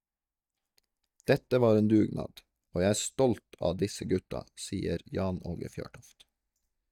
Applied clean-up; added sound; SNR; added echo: neural mask model DeepFilterNet 3.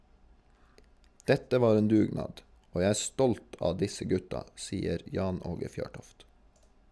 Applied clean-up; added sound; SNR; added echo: none; none; none; none.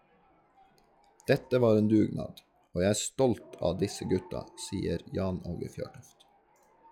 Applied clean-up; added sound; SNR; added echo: classical method log-MMSE.